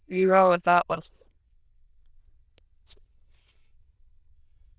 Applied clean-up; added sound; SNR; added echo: neural diffusion model UNIVERSE++.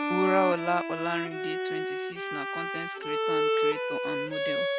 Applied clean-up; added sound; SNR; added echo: none; Bowed string instrument; -2 dB; none.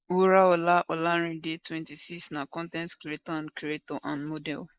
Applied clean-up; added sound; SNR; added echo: neural mask model Resemble Enhance denoiser.